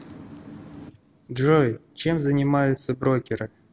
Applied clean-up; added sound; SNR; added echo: none; none; none; none.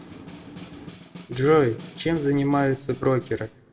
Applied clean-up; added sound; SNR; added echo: none; Snare drum; 19 dB; reverberation time 0.3 s.